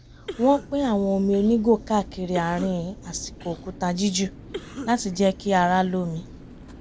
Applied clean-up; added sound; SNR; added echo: none; Cough + Mechanical fan; 15 dB; none.